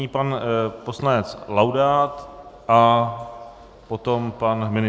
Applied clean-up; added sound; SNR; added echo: none; none; none; none.